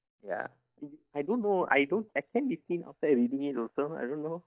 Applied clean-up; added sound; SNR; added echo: neural mask model DeepFilterNet 3.